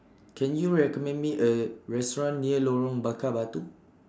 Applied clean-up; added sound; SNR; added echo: none; none; none; none.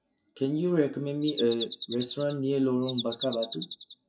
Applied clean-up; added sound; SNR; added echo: classical method WPE with log-MMSE.